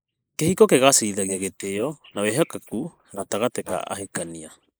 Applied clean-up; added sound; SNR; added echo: neural mask model Resemble Enhance denoiser.